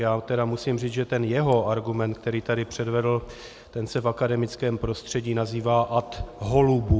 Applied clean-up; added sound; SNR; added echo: none; none; none; none.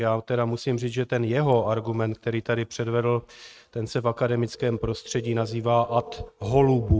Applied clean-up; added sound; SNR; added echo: neural mask model RNNoise.